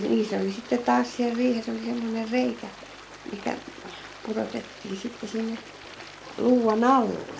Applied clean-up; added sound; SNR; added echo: none; Stream; 17 dB; none.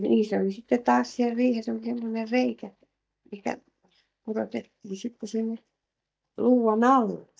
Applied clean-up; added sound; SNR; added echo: neural mask model DeepFilterNet 3.